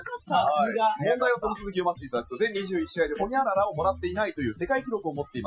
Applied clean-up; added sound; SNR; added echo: classical method Wiener filter.